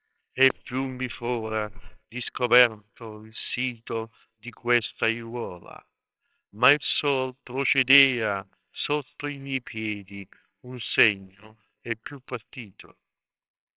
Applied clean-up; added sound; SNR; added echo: neural separator model SepFormer WHAMR!.